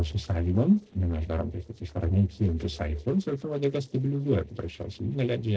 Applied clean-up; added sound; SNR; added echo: neural separator model SepFormer DNS4.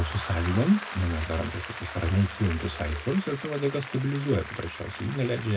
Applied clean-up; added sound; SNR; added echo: none; Applause / Crowd; 11 dB; reverberation time 0.2 s.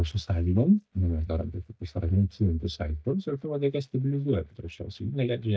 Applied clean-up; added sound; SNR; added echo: neural mask model DeepFilterNet 3.